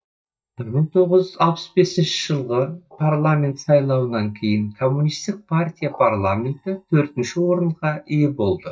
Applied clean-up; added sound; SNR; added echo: neural mask model DeepFilterNet 3.